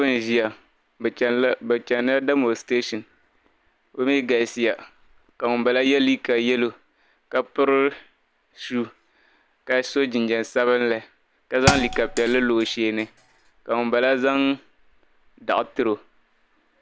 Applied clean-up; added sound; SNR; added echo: none; Thump, thud; 7 dB; none.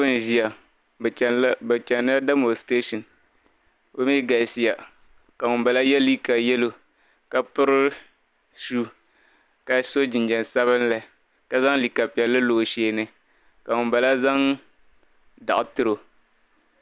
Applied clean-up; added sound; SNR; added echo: none; none; none; none.